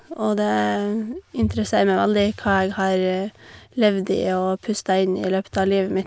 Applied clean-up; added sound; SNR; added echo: none; none; none; none.